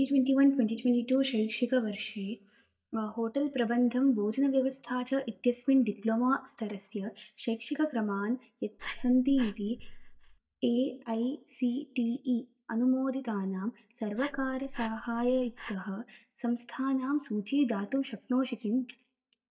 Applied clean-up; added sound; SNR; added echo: neural mask model DeepFilterNet 3.